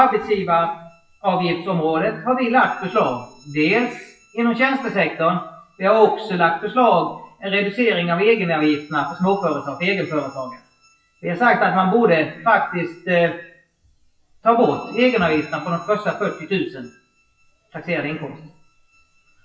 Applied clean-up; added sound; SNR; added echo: classical method WPE with log-MMSE.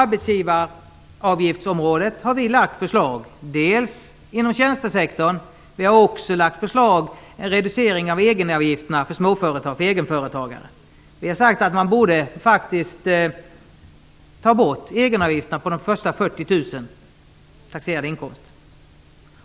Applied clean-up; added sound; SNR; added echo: none; none; none; none.